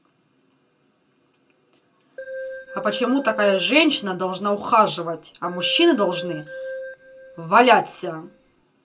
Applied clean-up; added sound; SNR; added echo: none; Keyboard (musical); 13 dB; reverberation time 0.1 s.